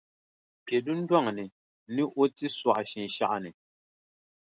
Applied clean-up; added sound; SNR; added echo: none; none; none; none.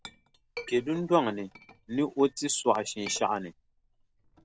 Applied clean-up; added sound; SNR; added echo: none; Chink, clink; 19 dB; none.